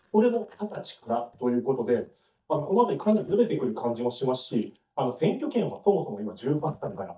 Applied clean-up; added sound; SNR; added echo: neural mask model DeepFilterNet 3.